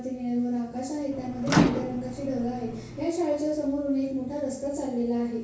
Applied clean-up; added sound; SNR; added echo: none; Microwave oven; 3 dB; reverberation time 0.6 s.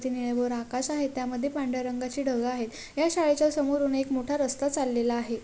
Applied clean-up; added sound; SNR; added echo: none; none; none; none.